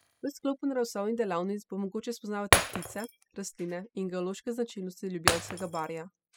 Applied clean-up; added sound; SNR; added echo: classical method spectral subtraction.